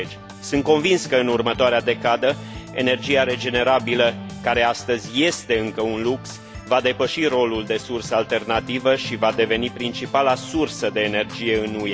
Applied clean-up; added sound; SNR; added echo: none; Organ; 14 dB; none.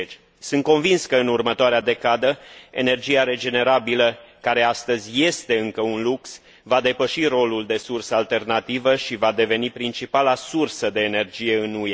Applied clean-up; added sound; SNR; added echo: none; none; none; none.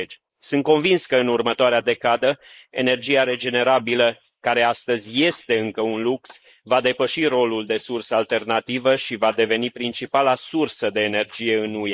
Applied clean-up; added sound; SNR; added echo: neural mask model Resemble Enhance denoiser.